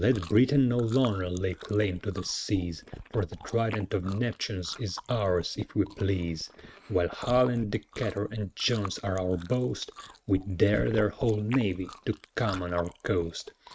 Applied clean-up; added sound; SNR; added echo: neural mask model RNNoise.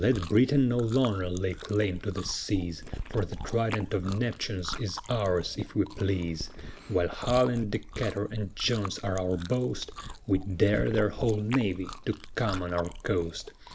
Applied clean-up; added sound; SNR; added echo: none; Chewing, mastication; 12 dB; none.